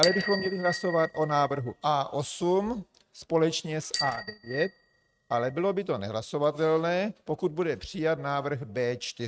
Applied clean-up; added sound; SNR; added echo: neural mask model RNNoise.